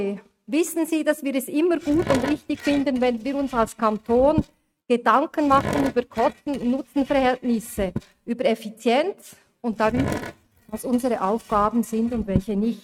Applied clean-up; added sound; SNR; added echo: neural mask model RNNoise.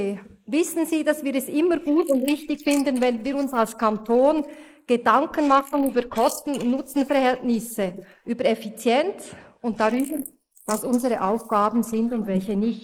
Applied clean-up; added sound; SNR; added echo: neural mask model Resemble Enhance denoiser.